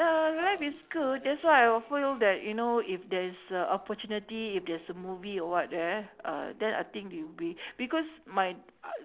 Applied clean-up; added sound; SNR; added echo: neural separator model SepFormer DNS4.